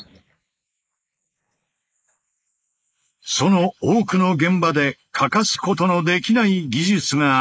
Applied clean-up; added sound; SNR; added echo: neural mask model Resemble Enhance denoiser.